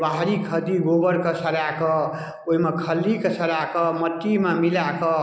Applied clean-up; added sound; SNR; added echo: none; none; none; none.